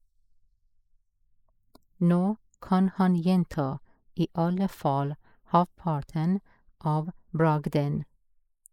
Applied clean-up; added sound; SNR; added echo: neural mask model Resemble Enhance denoiser.